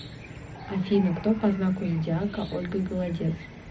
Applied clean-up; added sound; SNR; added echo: none; Cricket / Chicken, rooster; 14 dB; reverberation time 0.4 s.